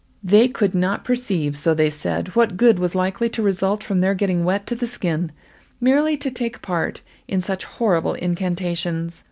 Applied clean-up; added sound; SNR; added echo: none; none; none; none.